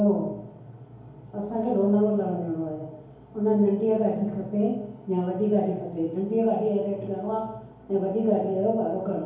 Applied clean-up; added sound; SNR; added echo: none; none; none; reverberation time 2.2 s.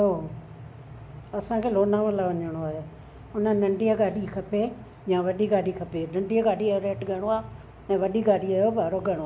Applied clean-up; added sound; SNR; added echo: none; none; none; none.